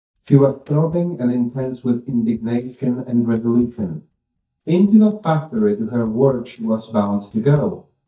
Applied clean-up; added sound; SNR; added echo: neural mask model DeepFilterNet 3.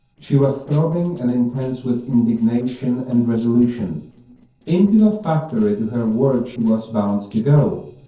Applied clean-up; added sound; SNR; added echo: neural separator model SepFormer DNS4.